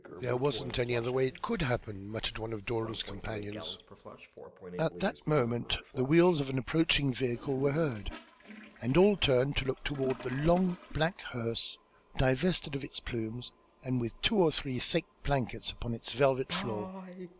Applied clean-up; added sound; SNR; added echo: none; Toilet flush; 17 dB; none.